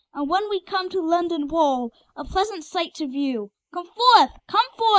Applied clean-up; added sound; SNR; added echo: neural mask model Resemble Enhance denoiser.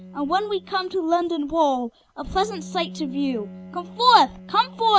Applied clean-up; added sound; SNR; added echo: none; Bowed string instrument; 18 dB; none.